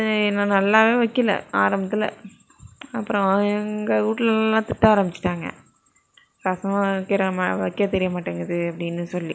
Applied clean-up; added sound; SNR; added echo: none; none; none; none.